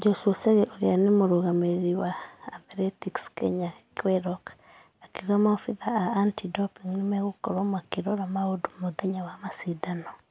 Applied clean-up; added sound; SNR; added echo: none; none; none; none.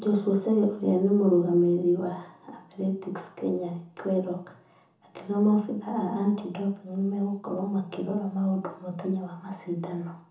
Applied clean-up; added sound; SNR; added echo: none; none; none; reverberation time 0.6 s.